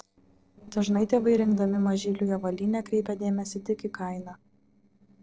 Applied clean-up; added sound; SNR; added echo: neural separator model SepFormer DNS4.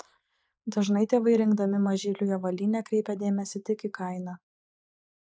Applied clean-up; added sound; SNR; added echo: neural mask model Resemble Enhance denoiser.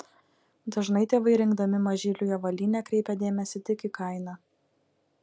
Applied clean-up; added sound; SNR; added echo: none; none; none; none.